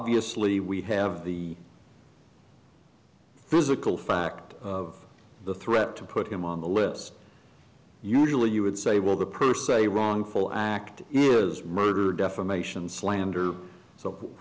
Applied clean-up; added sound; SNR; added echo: none; none; none; none.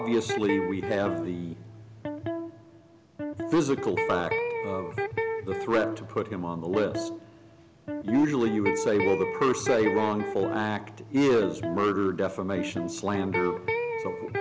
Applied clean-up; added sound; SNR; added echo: none; Electric guitar; 4 dB; none.